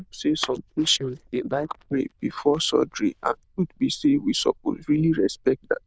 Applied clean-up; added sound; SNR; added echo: neural diffusion model UNIVERSE++.